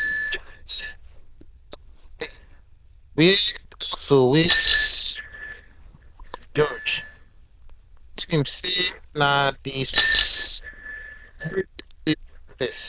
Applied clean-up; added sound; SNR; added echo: neural diffusion model UNIVERSE++.